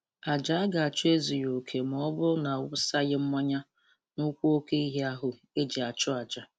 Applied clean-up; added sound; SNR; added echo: none; none; none; none.